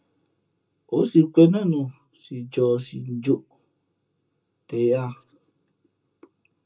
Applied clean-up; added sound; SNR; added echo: none; none; none; reverberation time 0.2 s.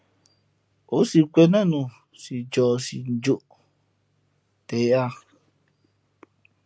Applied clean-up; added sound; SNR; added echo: none; none; none; none.